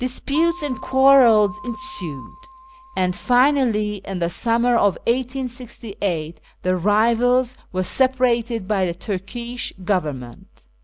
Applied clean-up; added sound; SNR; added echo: none; Keyboard (musical); 17 dB; none.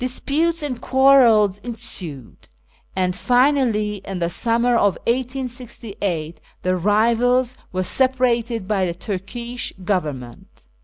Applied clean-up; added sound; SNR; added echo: none; none; none; none.